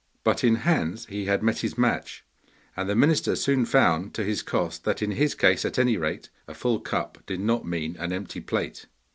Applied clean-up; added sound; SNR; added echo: none; none; none; none.